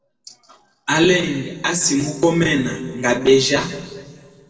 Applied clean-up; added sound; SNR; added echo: neural separator model SepFormer DNS4.